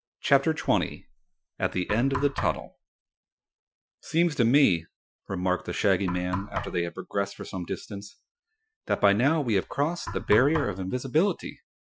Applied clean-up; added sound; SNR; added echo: classical method Wiener filter.